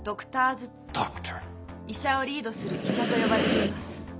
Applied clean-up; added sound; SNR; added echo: none; Breathing; -3 dB; none.